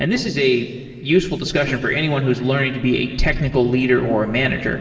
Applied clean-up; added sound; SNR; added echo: neural separator model SepFormer DNS4.